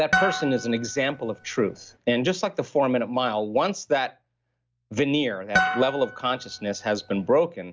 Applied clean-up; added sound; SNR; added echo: none; Harp; 4 dB; none.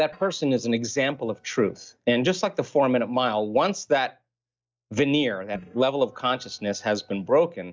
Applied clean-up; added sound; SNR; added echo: neural mask model DeepFilterNet 3.